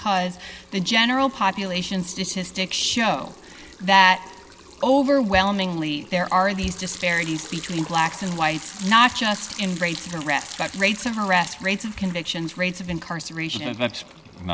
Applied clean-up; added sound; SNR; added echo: none; Liquid; 18 dB; none.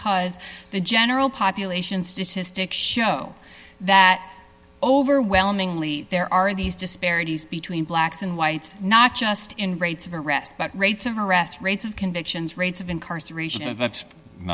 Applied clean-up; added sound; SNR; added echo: none; none; none; none.